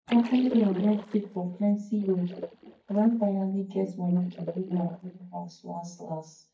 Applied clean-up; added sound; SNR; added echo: neural mask model DeepFilterNet 3.